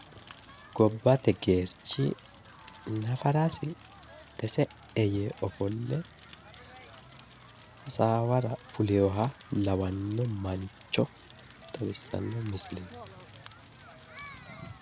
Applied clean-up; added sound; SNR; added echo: none; Crackle; 19 dB; none.